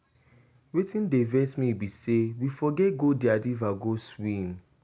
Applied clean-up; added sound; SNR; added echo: none; none; none; none.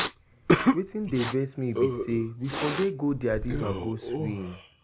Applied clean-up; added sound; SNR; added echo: none; Respiratory sounds; -1 dB; none.